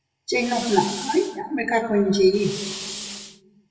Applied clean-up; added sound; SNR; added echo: none; Fire; 11 dB; reverberation time 1.4 s.